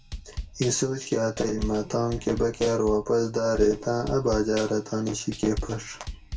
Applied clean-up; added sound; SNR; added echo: none; Drum / Drum kit; 11 dB; reverberation time 0.2 s.